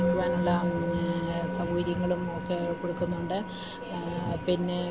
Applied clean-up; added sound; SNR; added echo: none; Musical instrument; 2 dB; none.